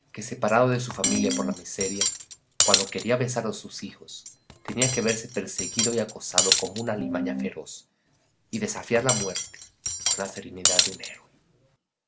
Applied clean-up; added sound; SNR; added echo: none; Piano + Cutlery, silverware; -1 dB; none.